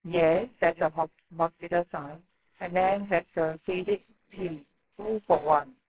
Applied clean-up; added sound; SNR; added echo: neural separator model SepFormer WHAMR!.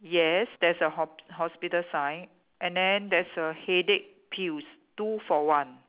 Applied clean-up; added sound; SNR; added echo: none; none; none; none.